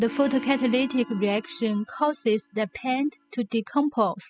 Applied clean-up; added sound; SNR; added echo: classical method spectral subtraction.